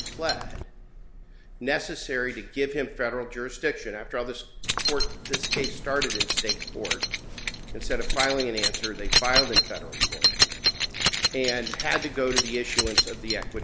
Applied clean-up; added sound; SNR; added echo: none; Keys jangling; -2 dB; none.